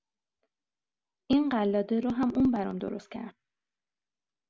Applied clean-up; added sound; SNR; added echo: none; none; none; none.